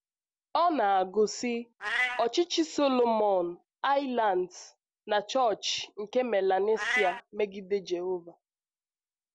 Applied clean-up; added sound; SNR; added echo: none; Meow; 11 dB; none.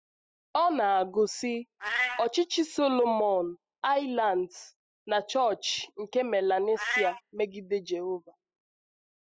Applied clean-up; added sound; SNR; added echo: classical method spectral subtraction.